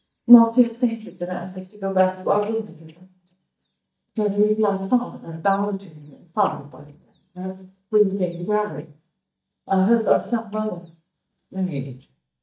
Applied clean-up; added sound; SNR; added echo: neural mask model DeepFilterNet 3.